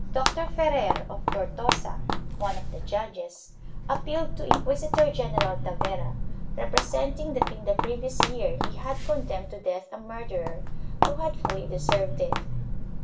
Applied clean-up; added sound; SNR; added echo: none; Walk, footsteps; -2 dB; reverberation time 0.3 s.